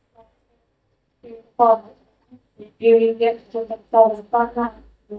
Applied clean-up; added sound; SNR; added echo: neural mask model DeepFilterNet 3.